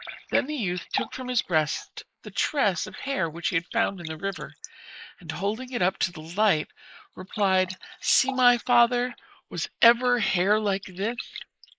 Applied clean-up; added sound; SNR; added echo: neural mask model Resemble Enhance denoiser.